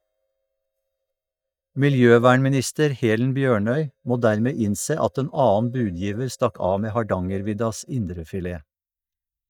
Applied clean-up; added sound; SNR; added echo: neural mask model DeepFilterNet 3.